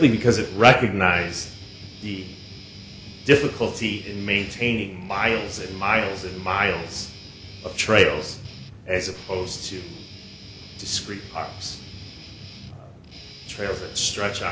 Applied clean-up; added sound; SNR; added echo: none; Guitar; 18 dB; none.